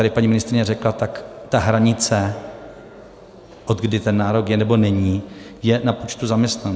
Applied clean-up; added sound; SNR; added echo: none; none; none; none.